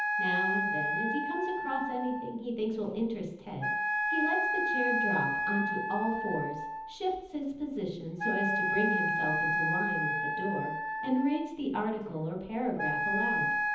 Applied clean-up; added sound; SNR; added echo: none; Wind instrument, woodwind instrument; -2 dB; reverberation time 1.3 s.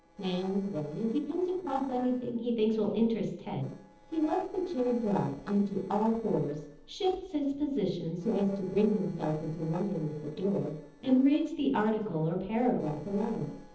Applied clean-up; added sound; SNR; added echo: neural separator model SepFormer DNS4.